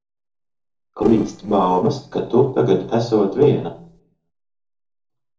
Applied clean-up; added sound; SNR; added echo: neural separator model SepFormer DNS4.